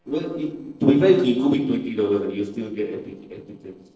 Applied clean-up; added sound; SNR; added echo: neural separator model SepFormer DNS4.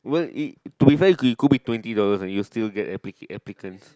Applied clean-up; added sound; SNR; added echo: none; none; none; none.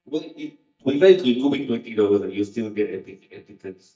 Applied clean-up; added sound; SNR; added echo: neural mask model DeepFilterNet 3.